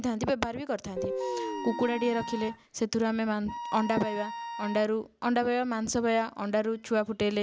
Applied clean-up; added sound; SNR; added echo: none; Wind instrument, woodwind instrument + Guitar; 7 dB; none.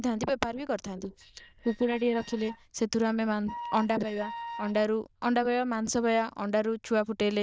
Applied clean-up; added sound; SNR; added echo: neural diffusion model UNIVERSE++.